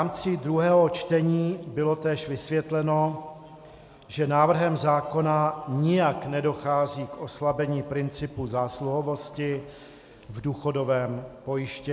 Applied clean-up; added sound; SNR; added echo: none; none; none; none.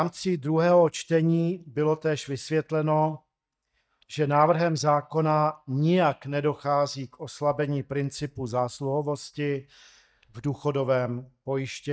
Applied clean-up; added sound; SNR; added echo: neural mask model DeepFilterNet 3.